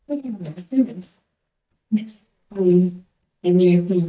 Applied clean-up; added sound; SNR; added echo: neural mask model DeepFilterNet 3.